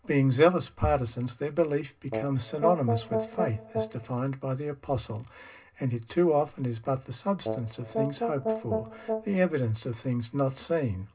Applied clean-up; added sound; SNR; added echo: none; Brass instrument; 4 dB; reverberation time 0.2 s.